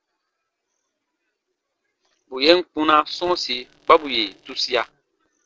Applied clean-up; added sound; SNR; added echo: neural separator model SepFormer DNS4.